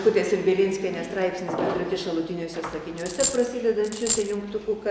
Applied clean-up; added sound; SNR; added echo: none; Coin (dropping); 5 dB; none.